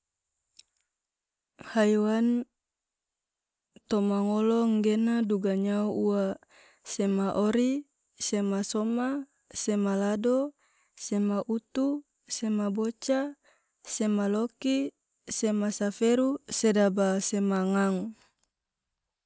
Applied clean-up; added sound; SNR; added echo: none; none; none; none.